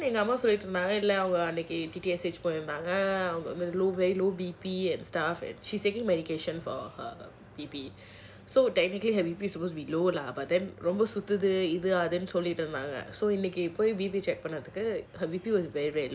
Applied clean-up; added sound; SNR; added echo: none; none; none; none.